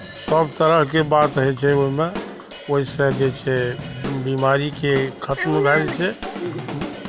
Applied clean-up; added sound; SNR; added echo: none; Drum / Drum kit; 12 dB; none.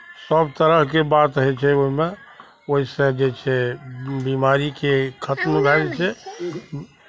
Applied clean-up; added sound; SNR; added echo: none; none; none; none.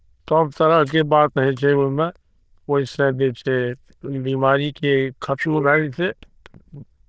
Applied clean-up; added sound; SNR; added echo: neural diffusion model UNIVERSE++.